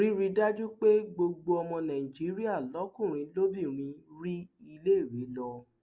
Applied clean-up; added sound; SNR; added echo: none; none; none; none.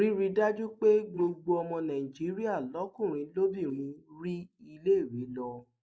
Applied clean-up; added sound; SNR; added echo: neural mask model Resemble Enhance denoiser.